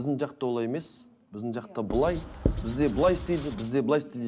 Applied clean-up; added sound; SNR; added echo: none; Writing; 5 dB; none.